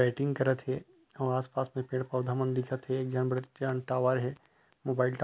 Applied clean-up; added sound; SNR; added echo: none; none; none; none.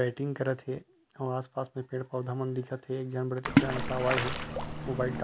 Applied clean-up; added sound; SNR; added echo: none; Splash, splatter; -3 dB; none.